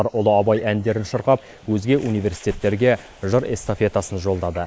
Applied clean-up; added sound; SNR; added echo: neural mask model Resemble Enhance denoiser.